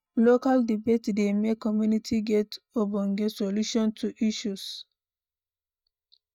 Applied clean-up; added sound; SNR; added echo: neural mask model DeepFilterNet 3.